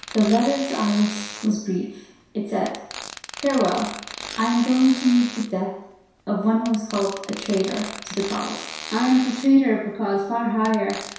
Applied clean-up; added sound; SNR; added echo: none; Fart; 14 dB; reverberation time 0.7 s.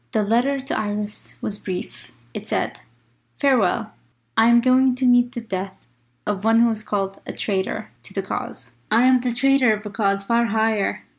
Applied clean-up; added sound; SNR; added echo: none; none; none; none.